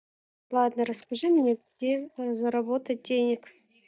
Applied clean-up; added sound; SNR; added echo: neural mask model DeepFilterNet 3.